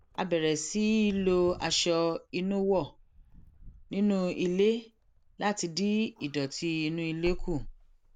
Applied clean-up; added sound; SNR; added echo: none; Wind / Car; 16 dB; none.